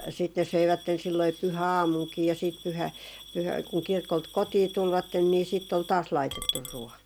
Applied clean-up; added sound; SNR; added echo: none; Coin (dropping) / Glass; 15 dB; none.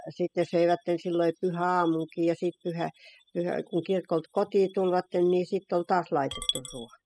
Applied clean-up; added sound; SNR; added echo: classical method spectral subtraction.